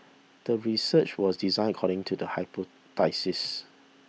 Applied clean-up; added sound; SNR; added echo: none; none; none; none.